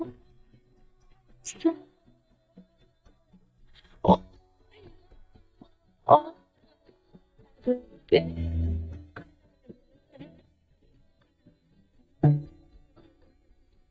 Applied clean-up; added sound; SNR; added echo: neural mask model DeepFilterNet 3.